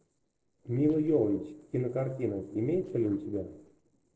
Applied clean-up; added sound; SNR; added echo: neural separator model SepFormer DNS4.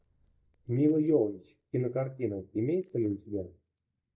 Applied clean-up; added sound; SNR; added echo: neural mask model DeepFilterNet 3.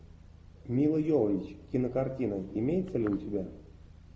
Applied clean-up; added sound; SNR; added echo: none; none; none; none.